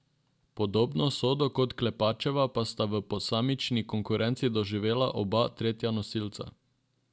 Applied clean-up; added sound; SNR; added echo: none; none; none; none.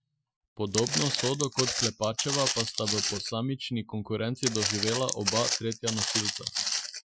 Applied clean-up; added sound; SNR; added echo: classical method Wiener filter.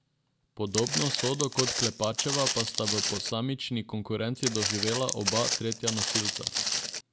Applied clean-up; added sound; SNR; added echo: none; Walk, footsteps; -1 dB; none.